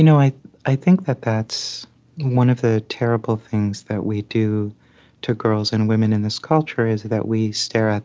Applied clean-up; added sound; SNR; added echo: none; none; none; none.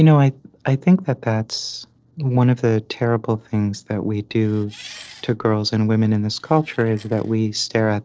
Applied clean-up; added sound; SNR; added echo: neural separator model SepFormer DNS4.